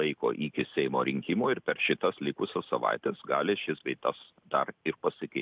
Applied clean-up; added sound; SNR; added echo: none; none; none; none.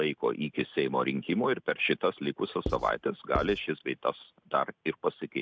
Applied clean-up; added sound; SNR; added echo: neural mask model RNNoise.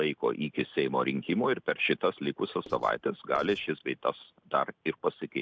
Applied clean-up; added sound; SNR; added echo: neural separator model SepFormer DNS4.